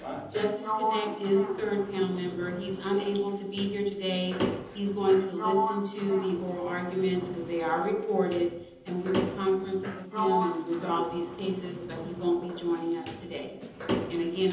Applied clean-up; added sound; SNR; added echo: none; Sliding door; 6 dB; reverberation time 0.9 s.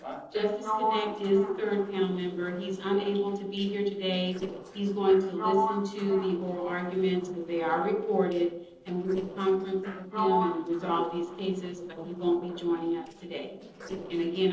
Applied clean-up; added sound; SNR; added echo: neural separator model SepFormer DNS4.